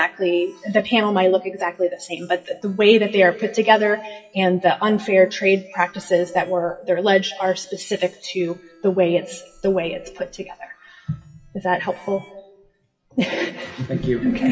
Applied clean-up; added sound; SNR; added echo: classical method WPE with log-MMSE.